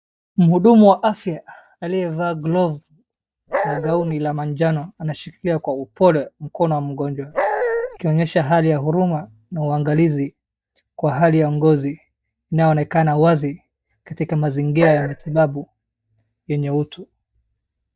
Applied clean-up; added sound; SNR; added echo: neural mask model DeepFilterNet 3.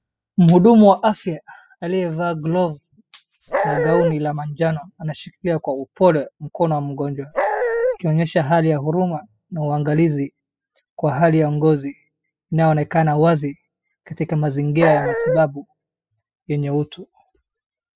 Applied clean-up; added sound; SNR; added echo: classical method spectral subtraction.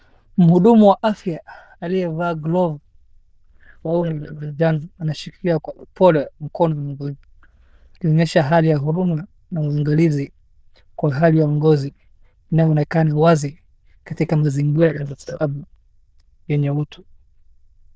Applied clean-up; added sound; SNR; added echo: neural diffusion model UNIVERSE++.